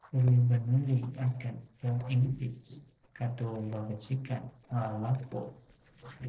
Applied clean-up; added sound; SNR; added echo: neural separator model SepFormer DNS4.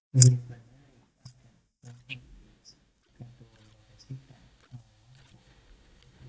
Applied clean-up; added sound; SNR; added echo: neural mask model DeepFilterNet 3.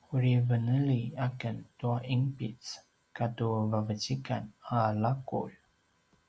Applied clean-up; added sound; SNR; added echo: none; none; none; none.